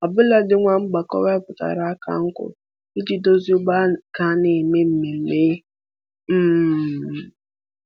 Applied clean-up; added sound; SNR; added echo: none; none; none; none.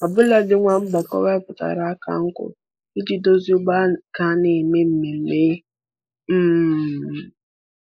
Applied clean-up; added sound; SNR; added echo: neural mask model Resemble Enhance denoiser.